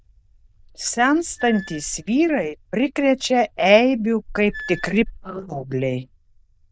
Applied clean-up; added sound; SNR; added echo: neural diffusion model UNIVERSE++.